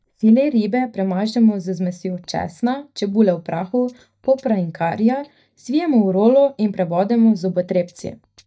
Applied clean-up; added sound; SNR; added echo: neural mask model DeepFilterNet 3.